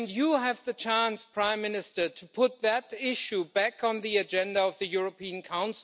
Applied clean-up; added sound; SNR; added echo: none; none; none; none.